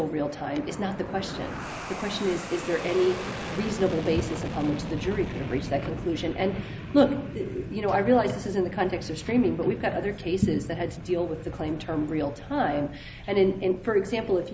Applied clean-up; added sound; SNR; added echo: none; Fixed-wing aircraft, airplane; 10 dB; none.